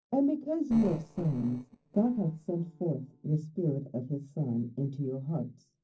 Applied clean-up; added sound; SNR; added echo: neural separator model SepFormer DNS4.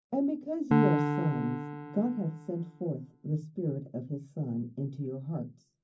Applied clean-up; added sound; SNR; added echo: none; Piano; 1 dB; reverberation time 0.4 s.